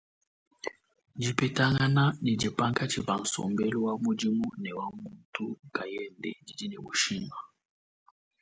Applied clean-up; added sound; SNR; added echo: none; none; none; none.